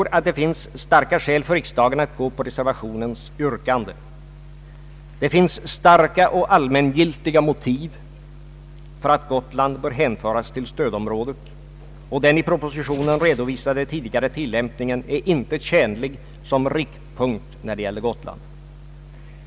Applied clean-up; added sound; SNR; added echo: none; Hands; 18 dB; none.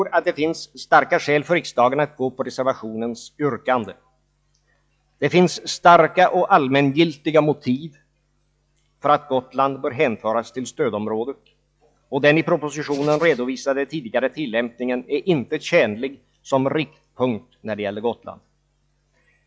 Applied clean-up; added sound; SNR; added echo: classical method log-MMSE.